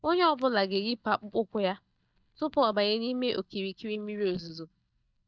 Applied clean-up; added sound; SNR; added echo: neural mask model DeepFilterNet 3.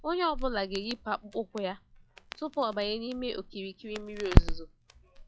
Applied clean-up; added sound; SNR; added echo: classical method log-MMSE.